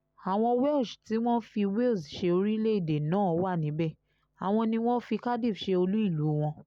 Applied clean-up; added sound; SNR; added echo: none; none; none; none.